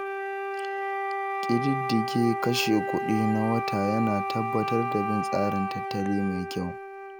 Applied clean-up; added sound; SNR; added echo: none; Wind instrument, woodwind instrument; 2 dB; none.